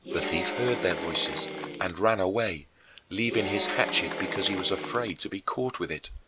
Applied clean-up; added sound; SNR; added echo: none; Applause / Cheering; 7 dB; none.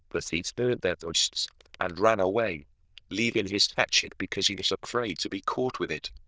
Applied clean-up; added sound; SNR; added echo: neural diffusion model UNIVERSE++.